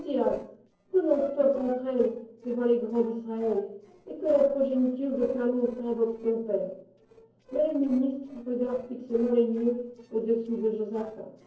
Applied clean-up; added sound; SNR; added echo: neural separator model SepFormer DNS4.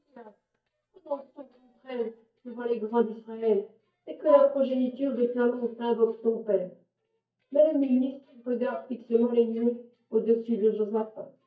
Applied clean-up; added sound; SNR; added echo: neural mask model DeepFilterNet 3.